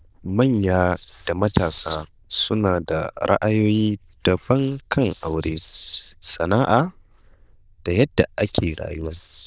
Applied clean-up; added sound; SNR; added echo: neural diffusion model UNIVERSE++.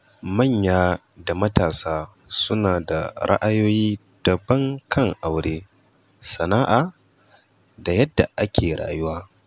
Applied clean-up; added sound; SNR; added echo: none; none; none; none.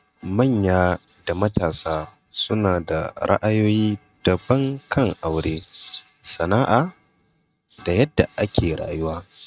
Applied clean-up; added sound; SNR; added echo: neural mask model RNNoise.